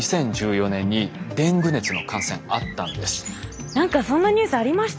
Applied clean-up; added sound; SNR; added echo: none; Bird; 13 dB; none.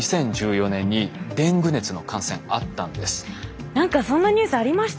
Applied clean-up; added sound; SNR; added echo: none; none; none; none.